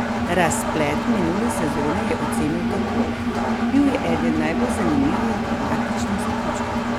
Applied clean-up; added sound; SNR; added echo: none; Engine; -2 dB; none.